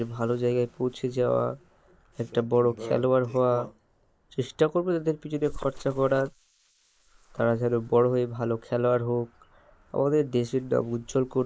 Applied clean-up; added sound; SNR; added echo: neural mask model Resemble Enhance denoiser.